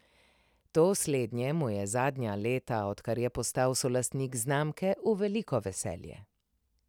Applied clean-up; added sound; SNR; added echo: none; none; none; none.